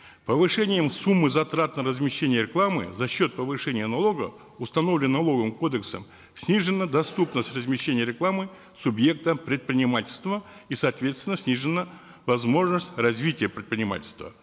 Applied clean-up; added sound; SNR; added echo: none; none; none; none.